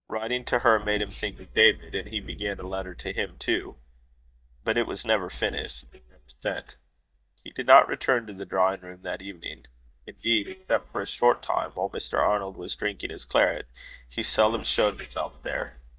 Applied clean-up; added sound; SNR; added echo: neural mask model DeepFilterNet 3.